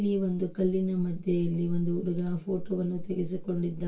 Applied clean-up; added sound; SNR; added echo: none; none; none; reverberation time 0.2 s.